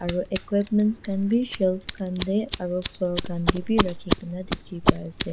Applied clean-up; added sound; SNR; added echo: none; Scissors; 3 dB; none.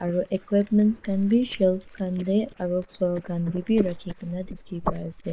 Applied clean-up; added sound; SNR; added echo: neural mask model Resemble Enhance denoiser.